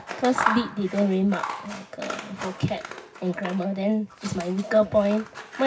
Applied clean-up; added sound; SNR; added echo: none; Scissors; 8 dB; reverberation time 0.4 s.